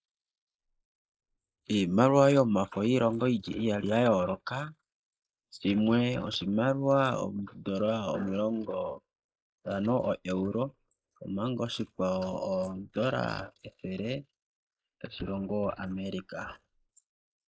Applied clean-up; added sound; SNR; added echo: neural mask model Resemble Enhance denoiser.